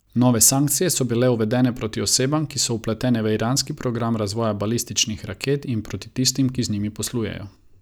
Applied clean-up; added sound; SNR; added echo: none; none; none; none.